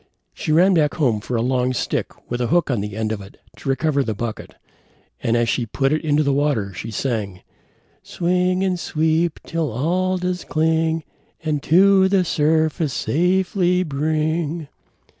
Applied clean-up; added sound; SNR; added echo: none; none; none; none.